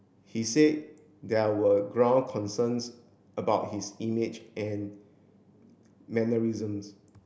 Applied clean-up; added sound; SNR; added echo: none; none; none; none.